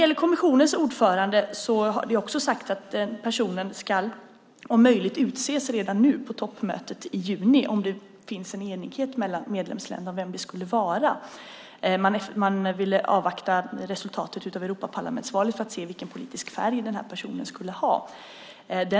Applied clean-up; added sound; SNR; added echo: none; none; none; none.